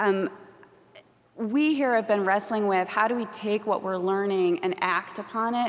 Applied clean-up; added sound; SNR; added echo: none; none; none; none.